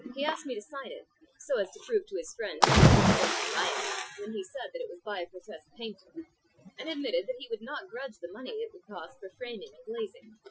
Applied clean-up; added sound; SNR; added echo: classical method Wiener filter.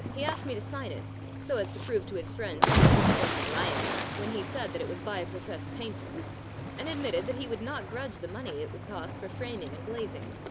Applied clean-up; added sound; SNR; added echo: none; Cricket / Waves, surf; -5 dB; none.